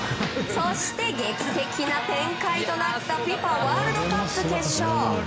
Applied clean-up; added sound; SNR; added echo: none; none; none; none.